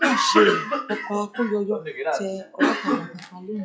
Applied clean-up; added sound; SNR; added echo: classical method log-MMSE.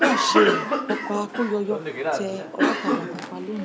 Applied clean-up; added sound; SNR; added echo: none; Cough; -2 dB; none.